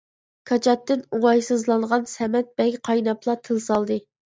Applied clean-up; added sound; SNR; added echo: none; none; none; none.